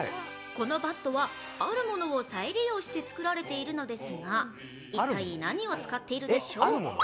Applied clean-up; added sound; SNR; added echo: none; none; none; none.